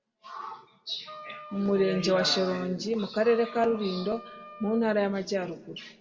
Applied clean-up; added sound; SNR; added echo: none; Wind instrument, woodwind instrument; 18 dB; reverberation time 1.2 s.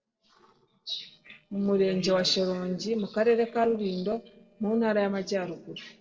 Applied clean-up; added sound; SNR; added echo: neural separator model SepFormer DNS4.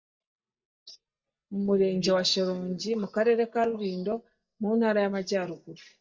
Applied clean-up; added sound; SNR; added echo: neural mask model DeepFilterNet 3.